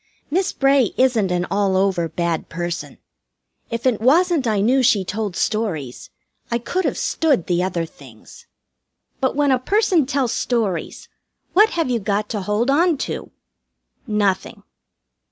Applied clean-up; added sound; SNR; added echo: none; none; none; none.